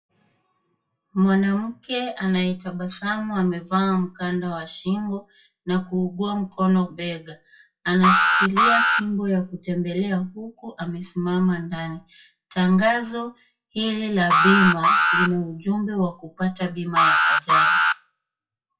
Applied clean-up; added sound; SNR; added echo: classical method WPE with log-MMSE.